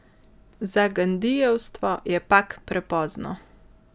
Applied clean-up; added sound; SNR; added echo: none; none; none; none.